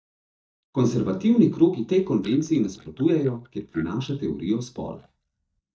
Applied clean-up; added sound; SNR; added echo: neural mask model DeepFilterNet 3.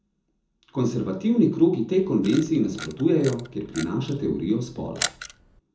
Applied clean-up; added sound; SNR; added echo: none; Camera; 13 dB; reverberation time 0.5 s.